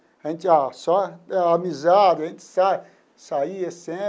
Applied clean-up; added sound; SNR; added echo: none; none; none; none.